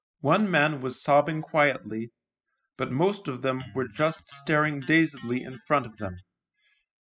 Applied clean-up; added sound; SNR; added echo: classical method spectral subtraction.